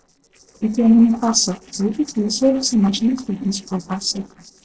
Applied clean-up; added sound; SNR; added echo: neural separator model SepFormer DNS4.